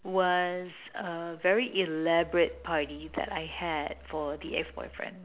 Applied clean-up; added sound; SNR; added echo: none; Engine; 20 dB; none.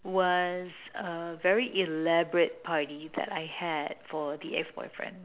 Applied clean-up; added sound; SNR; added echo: none; none; none; none.